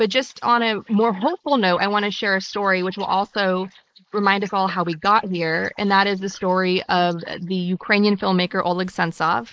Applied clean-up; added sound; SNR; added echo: neural mask model Resemble Enhance denoiser.